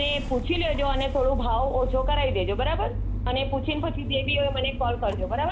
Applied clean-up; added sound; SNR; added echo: none; Engine starting / Motor vehicle (road); 2 dB; reverberation time 0.5 s.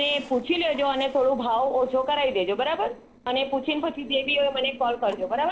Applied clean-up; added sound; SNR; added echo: neural separator model SepFormer DNS4.